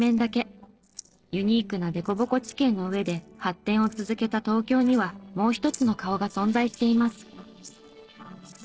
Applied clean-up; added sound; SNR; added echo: neural separator model SepFormer DNS4.